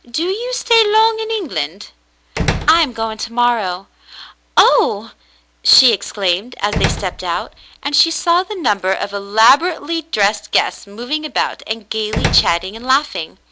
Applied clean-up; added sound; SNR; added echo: none; Slam; 7 dB; none.